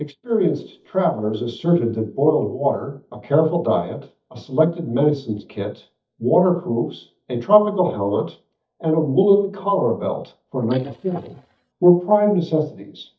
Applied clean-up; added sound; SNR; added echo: neural mask model DeepFilterNet 3.